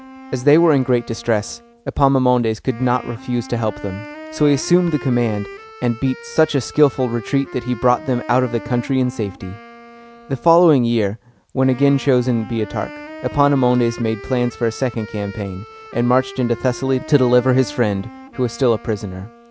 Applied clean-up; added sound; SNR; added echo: none; Wind instrument, woodwind instrument; 18 dB; none.